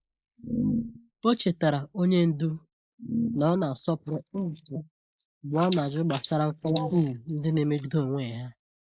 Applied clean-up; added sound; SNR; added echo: neural mask model Resemble Enhance denoiser.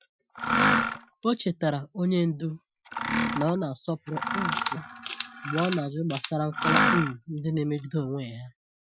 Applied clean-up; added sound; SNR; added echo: classical method Wiener filter.